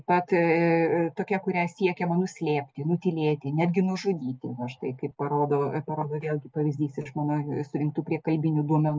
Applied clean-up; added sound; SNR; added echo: none; none; none; none.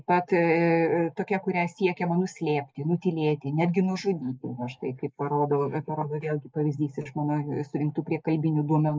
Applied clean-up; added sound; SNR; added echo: neural mask model Resemble Enhance denoiser.